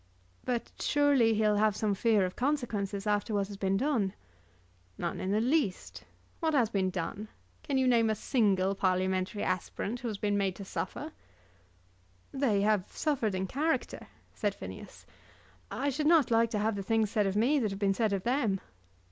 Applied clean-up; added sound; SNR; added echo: none; none; none; none.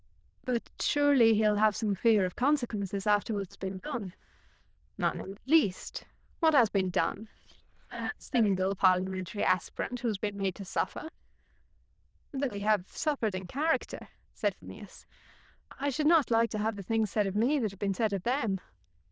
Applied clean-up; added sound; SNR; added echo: neural diffusion model UNIVERSE++.